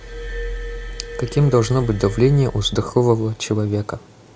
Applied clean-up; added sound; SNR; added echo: none; Glass; 12 dB; none.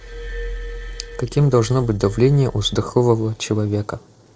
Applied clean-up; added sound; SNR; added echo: neural separator model SepFormer DNS4.